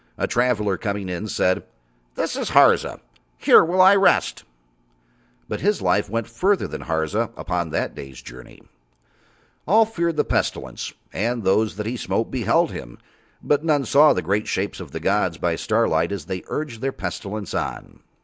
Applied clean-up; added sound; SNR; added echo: none; none; none; none.